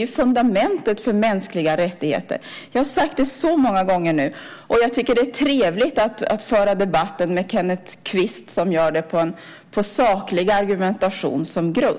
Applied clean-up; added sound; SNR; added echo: none; none; none; none.